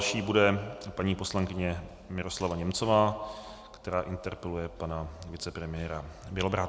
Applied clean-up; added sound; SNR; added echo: none; none; none; none.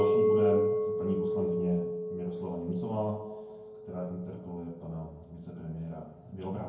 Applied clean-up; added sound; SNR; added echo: none; Chink, clink; -3 dB; reverberation time 0.9 s.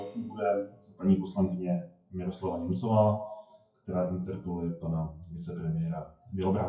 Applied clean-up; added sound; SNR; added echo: classical method WPE with log-MMSE.